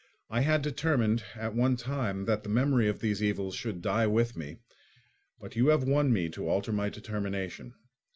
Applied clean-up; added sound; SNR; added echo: none; none; none; none.